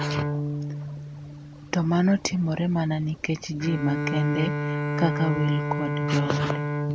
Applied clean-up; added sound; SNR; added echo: none; Bowed string instrument; 2 dB; none.